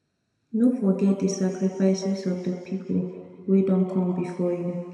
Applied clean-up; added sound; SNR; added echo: none; none; none; reverberation time 2.2 s.